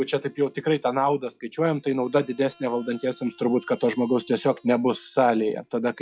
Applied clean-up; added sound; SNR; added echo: classical method log-MMSE.